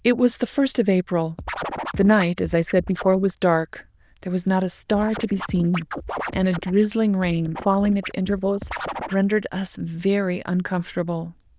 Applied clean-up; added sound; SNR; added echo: neural diffusion model UNIVERSE++.